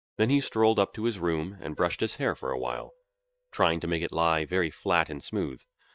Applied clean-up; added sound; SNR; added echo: neural mask model DeepFilterNet 3.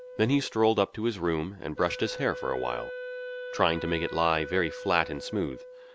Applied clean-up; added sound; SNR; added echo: none; Wind instrument, woodwind instrument; 12 dB; none.